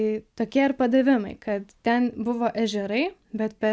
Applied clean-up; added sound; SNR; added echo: none; none; none; none.